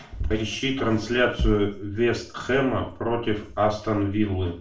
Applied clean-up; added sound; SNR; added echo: none; Bass drum; 2 dB; reverberation time 0.4 s.